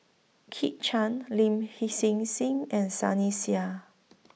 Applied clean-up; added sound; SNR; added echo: none; none; none; none.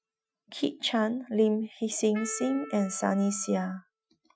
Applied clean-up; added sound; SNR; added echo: classical method Wiener filter.